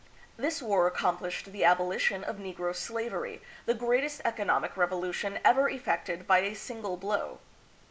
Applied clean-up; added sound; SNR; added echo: none; none; none; none.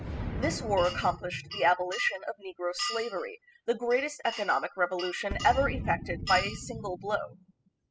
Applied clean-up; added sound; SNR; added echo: classical method spectral subtraction.